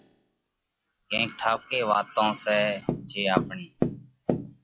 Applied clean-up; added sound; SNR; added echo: classical method log-MMSE.